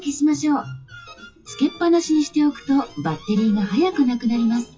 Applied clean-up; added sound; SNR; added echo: classical method WPE with log-MMSE.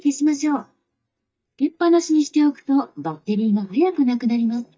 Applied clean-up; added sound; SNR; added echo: neural mask model DeepFilterNet 3.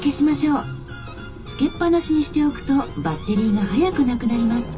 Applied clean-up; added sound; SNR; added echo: none; Gull, seagull / Waves, surf / Siren; 16 dB; reverberation time 0.2 s.